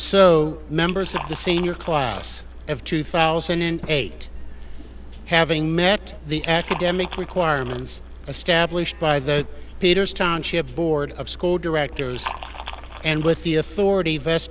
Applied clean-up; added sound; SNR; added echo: none; Liquid; 14 dB; none.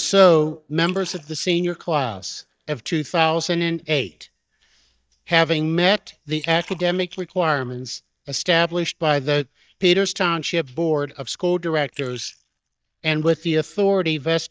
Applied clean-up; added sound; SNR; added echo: neural mask model DeepFilterNet 3.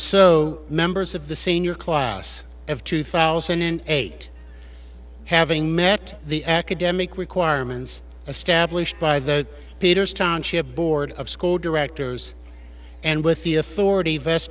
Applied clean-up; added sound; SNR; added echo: none; none; none; none.